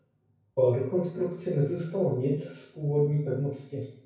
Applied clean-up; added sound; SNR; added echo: none; none; none; reverberation time 0.6 s.